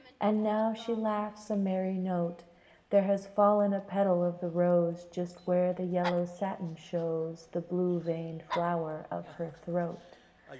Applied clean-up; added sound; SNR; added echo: none; Dog; 19 dB; reverberation time 0.9 s.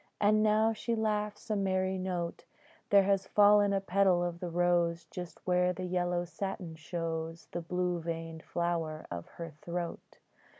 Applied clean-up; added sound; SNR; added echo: none; none; none; none.